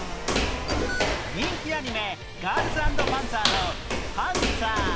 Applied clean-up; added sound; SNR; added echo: none; Walk, footsteps; -3 dB; none.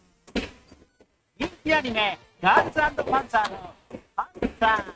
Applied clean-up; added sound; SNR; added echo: neural mask model RNNoise.